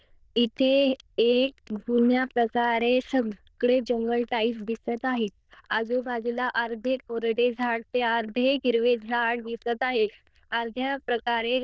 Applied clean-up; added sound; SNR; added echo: neural diffusion model UNIVERSE++.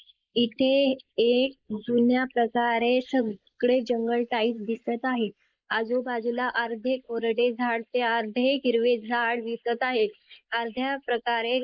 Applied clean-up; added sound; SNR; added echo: neural mask model Resemble Enhance denoiser.